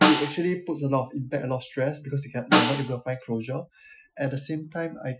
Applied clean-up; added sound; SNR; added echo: classical method Wiener filter.